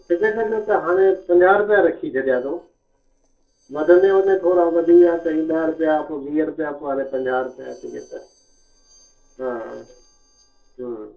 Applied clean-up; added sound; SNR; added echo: neural separator model SepFormer DNS4.